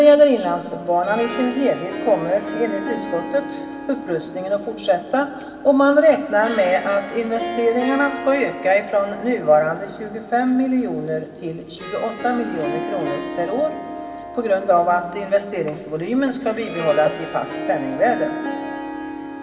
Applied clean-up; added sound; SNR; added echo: none; Harp; 11 dB; reverberation time 2.3 s.